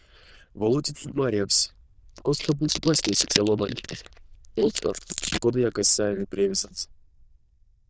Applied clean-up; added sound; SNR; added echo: neural diffusion model UNIVERSE++.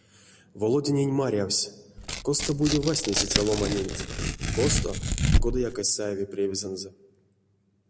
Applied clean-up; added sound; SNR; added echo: none; Tearing; 2 dB; none.